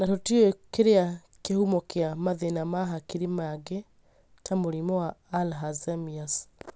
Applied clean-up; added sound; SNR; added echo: none; none; none; none.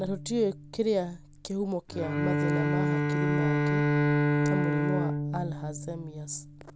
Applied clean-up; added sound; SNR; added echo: none; Bowed string instrument; -5 dB; none.